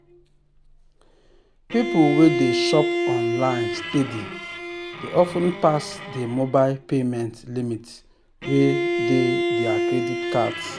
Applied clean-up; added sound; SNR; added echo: none; Bowed string instrument; 3 dB; none.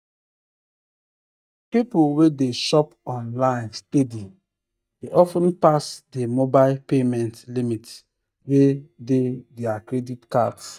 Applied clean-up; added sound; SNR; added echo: neural mask model DeepFilterNet 3.